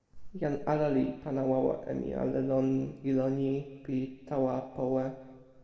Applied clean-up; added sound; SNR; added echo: none; none; none; reverberation time 1.6 s.